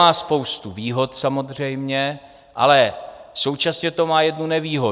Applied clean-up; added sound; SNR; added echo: none; none; none; none.